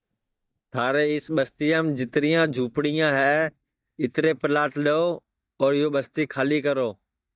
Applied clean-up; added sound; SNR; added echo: neural mask model DeepFilterNet 3.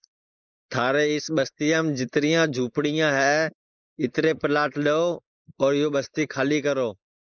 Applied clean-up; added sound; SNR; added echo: neural mask model Resemble Enhance denoiser.